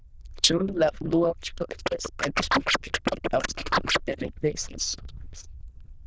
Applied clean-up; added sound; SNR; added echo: neural diffusion model UNIVERSE++.